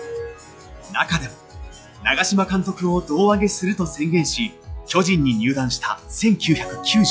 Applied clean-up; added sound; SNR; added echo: classical method log-MMSE.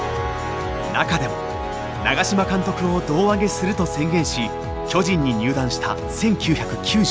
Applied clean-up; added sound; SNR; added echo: none; none; none; none.